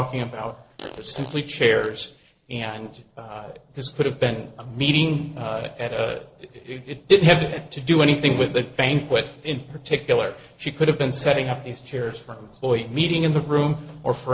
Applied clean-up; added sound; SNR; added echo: neural separator model SepFormer DNS4.